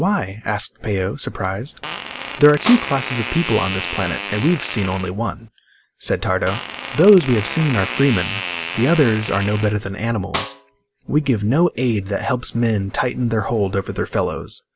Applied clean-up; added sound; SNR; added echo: none; Snare drum + Fart; 9 dB; none.